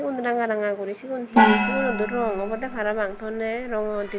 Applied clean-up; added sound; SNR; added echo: none; Gong; -1 dB; none.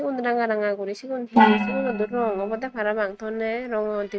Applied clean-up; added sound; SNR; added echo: neural mask model RNNoise.